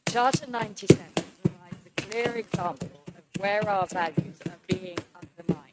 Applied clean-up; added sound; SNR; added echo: neural mask model RNNoise.